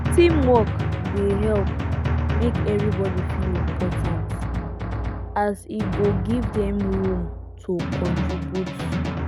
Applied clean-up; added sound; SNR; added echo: none; Drum; -1 dB; none.